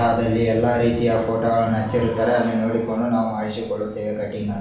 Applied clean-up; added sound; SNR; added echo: none; none; none; reverberation time 0.7 s.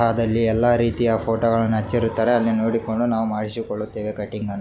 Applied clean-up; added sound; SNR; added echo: none; none; none; none.